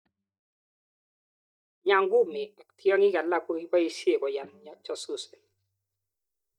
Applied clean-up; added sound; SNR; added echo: neural mask model DeepFilterNet 3.